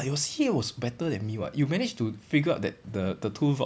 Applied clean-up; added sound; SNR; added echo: none; none; none; none.